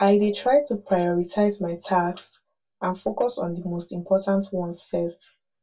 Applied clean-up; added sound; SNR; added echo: none; none; none; reverberation time 0.1 s.